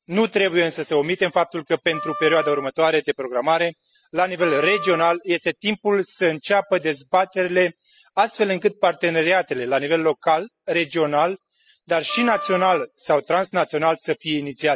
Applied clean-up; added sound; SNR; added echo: classical method spectral subtraction.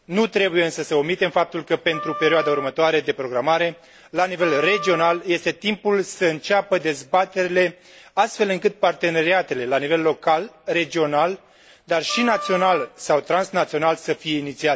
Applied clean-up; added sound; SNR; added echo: none; Wind instrument, woodwind instrument; 11 dB; none.